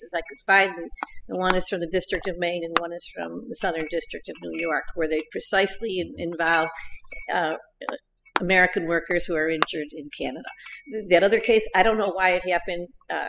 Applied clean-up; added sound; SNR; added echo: classical method spectral subtraction.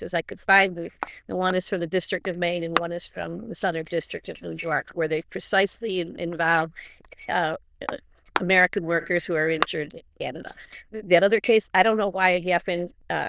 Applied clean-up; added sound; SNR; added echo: neural diffusion model UNIVERSE++.